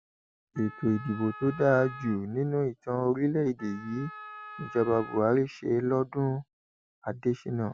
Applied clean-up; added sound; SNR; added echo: none; Wind instrument, woodwind instrument; 16 dB; none.